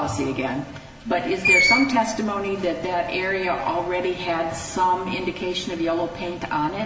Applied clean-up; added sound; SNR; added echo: none; Screech; 2 dB; reverberation time 0.6 s.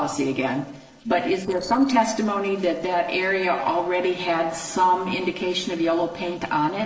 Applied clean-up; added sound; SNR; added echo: neural separator model SepFormer DNS4.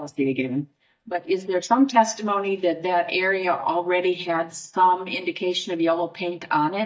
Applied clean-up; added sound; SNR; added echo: neural mask model DeepFilterNet 3.